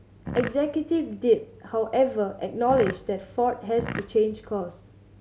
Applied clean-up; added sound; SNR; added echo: none; Fart; 10 dB; none.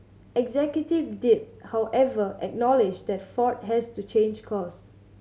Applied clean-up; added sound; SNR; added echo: none; none; none; none.